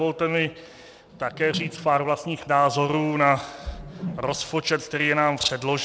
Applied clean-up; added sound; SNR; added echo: none; Whoosh, swoosh, swish; 13 dB; none.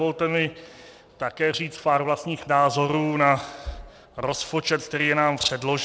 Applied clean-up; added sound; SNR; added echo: none; none; none; none.